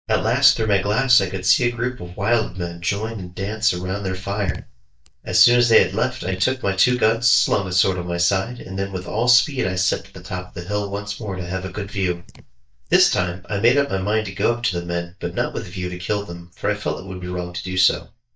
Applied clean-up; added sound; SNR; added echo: neural mask model DeepFilterNet 3.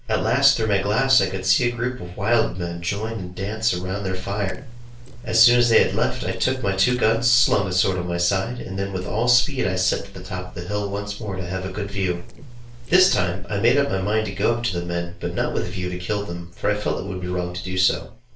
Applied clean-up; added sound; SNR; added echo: neural separator model SepFormer DNS4.